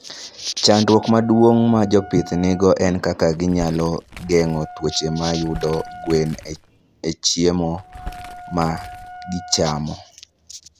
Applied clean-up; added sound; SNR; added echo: none; Wind instrument, woodwind instrument + Crumpling, crinkling; 17 dB; none.